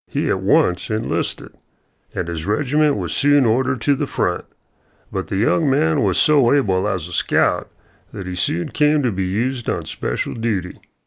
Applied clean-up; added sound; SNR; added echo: neural mask model Resemble Enhance denoiser.